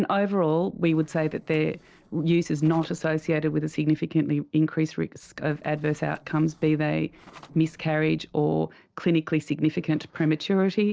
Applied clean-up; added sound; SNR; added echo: neural separator model SepFormer DNS4.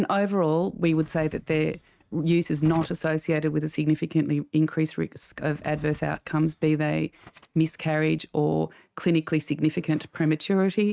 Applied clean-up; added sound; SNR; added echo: neural mask model RNNoise.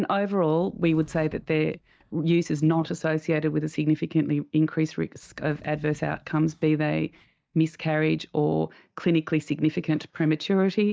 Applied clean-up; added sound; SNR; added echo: neural mask model DeepFilterNet 3.